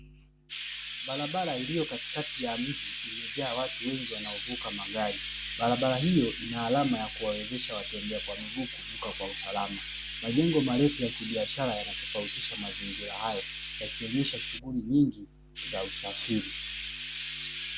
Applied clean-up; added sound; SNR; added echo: none; Chirp, tweet; 4 dB; none.